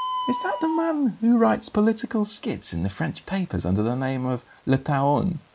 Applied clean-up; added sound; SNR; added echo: none; Bird; 13 dB; none.